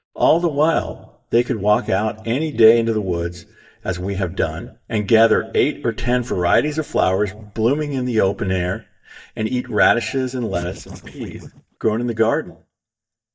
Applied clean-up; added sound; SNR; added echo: neural mask model DeepFilterNet 3.